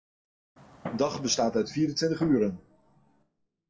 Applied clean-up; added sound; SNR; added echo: classical method WPE with log-MMSE.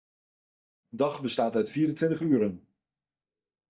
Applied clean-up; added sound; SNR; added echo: neural mask model DeepFilterNet 3.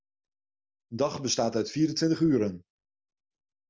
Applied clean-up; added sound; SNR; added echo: none; none; none; none.